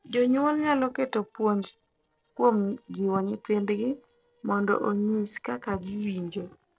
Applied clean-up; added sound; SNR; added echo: neural separator model SepFormer DNS4.